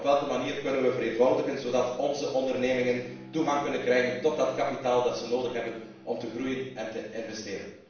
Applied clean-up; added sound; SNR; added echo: none; Bowed string instrument; 19 dB; reverberation time 0.6 s.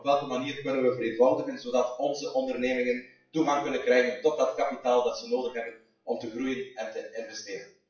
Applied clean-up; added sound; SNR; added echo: classical method WPE with log-MMSE.